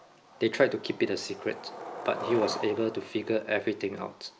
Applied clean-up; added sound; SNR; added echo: none; Skateboard; 11 dB; none.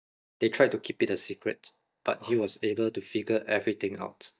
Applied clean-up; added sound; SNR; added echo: neural mask model DeepFilterNet 3.